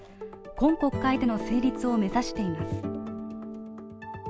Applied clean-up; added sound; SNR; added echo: none; none; none; none.